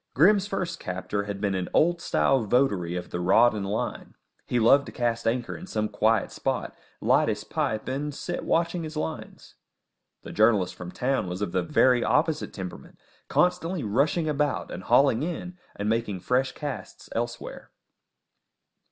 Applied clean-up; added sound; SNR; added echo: none; none; none; none.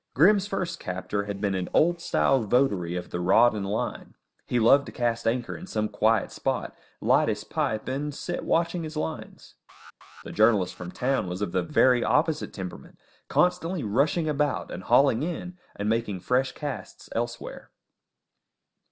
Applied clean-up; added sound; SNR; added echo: neural separator model SepFormer DNS4.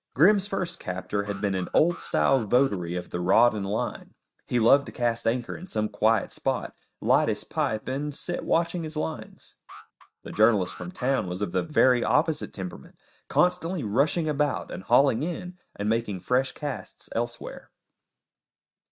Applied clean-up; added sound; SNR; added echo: neural mask model RNNoise.